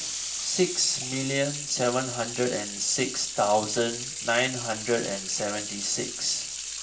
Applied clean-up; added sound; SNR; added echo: none; Sink (filling or washing) / Water tap, faucet; 6 dB; reverberation time 0.4 s.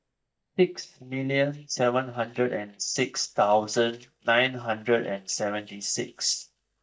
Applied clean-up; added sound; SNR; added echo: neural mask model DeepFilterNet 3.